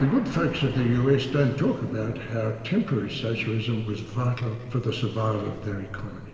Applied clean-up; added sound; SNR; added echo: none; Thunder; 16 dB; reverberation time 2.6 s.